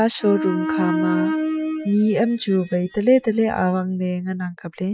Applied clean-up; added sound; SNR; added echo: classical method Wiener filter.